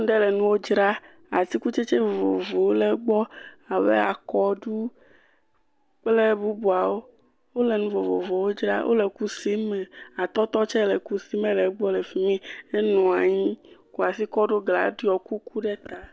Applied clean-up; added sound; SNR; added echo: none; none; none; none.